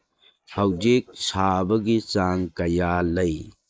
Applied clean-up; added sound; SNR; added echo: neural mask model Resemble Enhance denoiser.